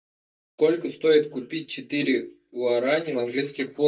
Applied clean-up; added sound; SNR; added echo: neural mask model DeepFilterNet 3.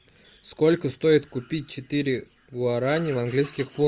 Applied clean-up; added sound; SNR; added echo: none; none; none; none.